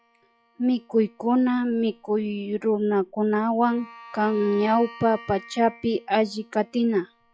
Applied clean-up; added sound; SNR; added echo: classical method log-MMSE.